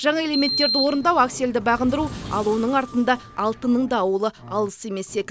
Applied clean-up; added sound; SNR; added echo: none; Sliding door; 9 dB; none.